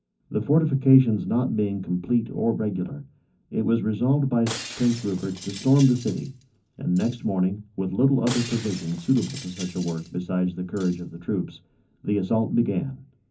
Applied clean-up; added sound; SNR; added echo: none; Shatter; 17 dB; reverberation time 0.3 s.